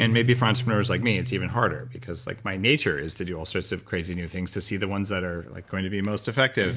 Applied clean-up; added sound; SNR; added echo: none; Guitar; 9 dB; none.